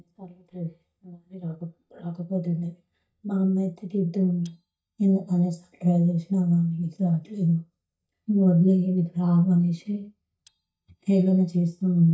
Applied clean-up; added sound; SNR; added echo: neural mask model DeepFilterNet 3.